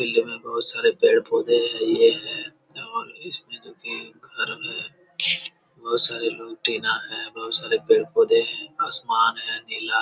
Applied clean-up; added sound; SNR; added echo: none; none; none; none.